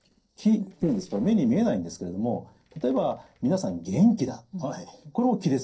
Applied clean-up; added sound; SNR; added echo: neural separator model SepFormer DNS4.